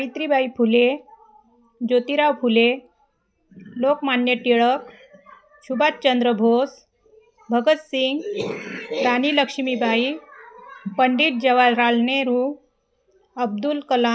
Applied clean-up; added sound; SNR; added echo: none; none; none; none.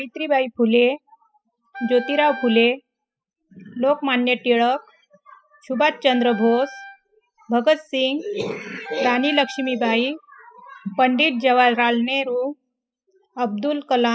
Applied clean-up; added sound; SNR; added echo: classical method spectral subtraction.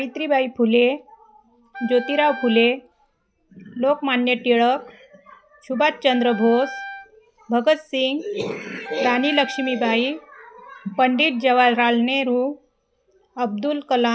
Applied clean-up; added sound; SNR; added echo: none; Wind instrument, woodwind instrument; 15 dB; none.